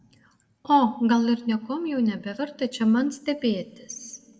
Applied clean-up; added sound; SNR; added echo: none; none; none; reverberation time 1.7 s.